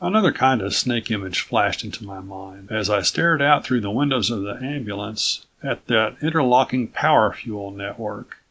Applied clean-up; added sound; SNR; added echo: none; none; none; none.